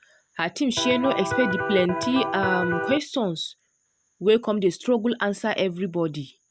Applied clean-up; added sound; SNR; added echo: none; Electric guitar; 2 dB; none.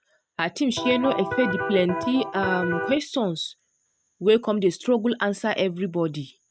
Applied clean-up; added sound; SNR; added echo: neural mask model RNNoise.